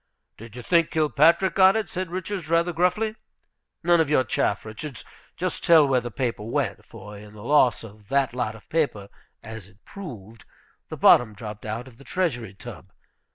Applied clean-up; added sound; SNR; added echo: none; none; none; none.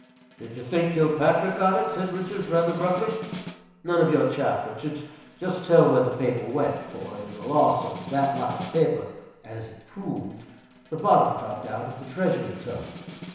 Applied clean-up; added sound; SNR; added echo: none; Snare drum; 17 dB; reverberation time 1.0 s.